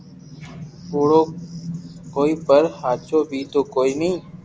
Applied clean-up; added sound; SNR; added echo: none; none; none; none.